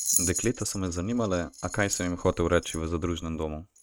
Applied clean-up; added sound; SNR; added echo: neural mask model RNNoise.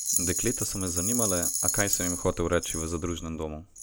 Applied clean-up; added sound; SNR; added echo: none; Rattle; 1 dB; none.